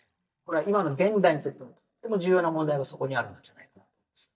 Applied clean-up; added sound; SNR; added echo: neural mask model DeepFilterNet 3.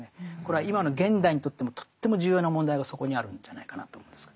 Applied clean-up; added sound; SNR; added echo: none; none; none; none.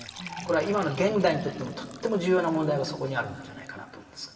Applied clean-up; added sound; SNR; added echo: none; Fill (with liquid) / Trickle, dribble; 19 dB; reverberation time 2.0 s.